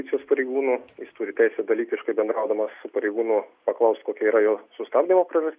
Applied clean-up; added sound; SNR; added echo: none; none; none; none.